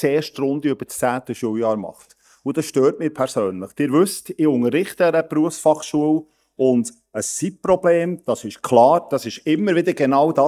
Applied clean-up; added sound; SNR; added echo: neural mask model DeepFilterNet 3.